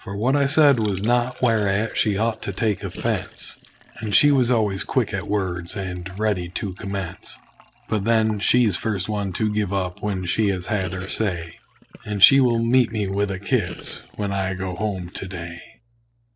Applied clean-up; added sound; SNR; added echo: neural separator model SepFormer DNS4.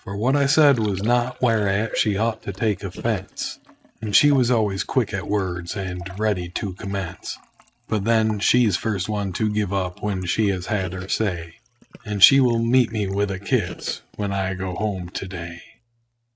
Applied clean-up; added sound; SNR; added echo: neural mask model RNNoise.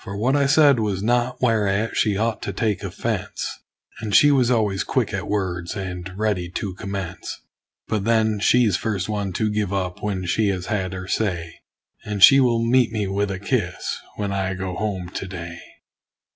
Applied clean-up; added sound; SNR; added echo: none; none; none; none.